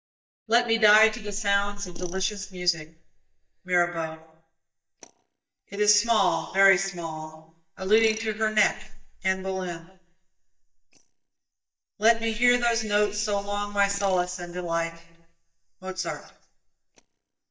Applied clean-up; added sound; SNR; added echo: neural mask model DeepFilterNet 3.